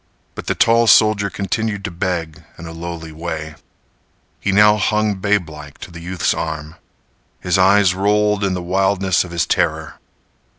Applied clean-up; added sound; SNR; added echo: none; none; none; none.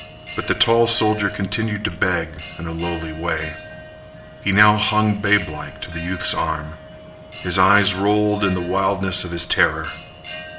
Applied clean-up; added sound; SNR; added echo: none; Bell; 15 dB; reverberation time 0.6 s.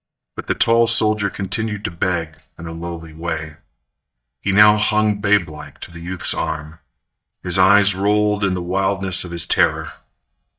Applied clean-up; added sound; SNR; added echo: neural mask model DeepFilterNet 3.